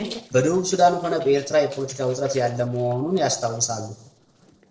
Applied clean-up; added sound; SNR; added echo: neural separator model SepFormer DNS4.